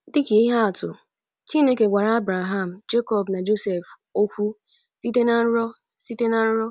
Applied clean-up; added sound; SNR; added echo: none; none; none; none.